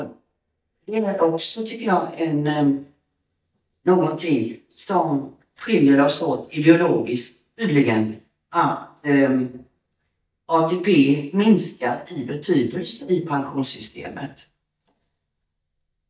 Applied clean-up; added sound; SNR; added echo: neural mask model DeepFilterNet 3.